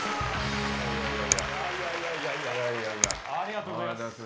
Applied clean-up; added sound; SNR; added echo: none; Finger snapping; 4 dB; reverberation time 0.4 s.